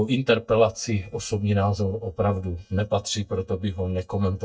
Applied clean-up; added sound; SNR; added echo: neural mask model DeepFilterNet 3.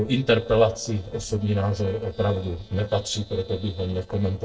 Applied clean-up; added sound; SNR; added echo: neural separator model SepFormer DNS4.